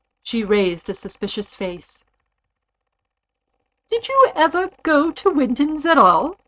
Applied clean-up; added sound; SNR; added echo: neural mask model RNNoise.